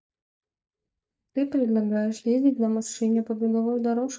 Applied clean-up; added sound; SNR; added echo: neural mask model DeepFilterNet 3.